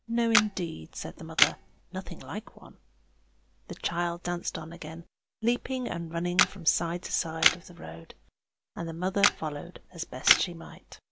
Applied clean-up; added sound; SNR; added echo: none; Camera; -2 dB; none.